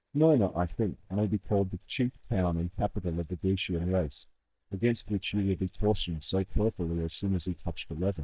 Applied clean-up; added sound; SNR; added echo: neural mask model DeepFilterNet 3.